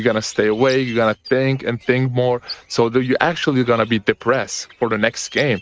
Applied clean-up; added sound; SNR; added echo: neural mask model RNNoise.